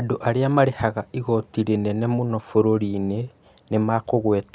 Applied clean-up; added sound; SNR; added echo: none; none; none; none.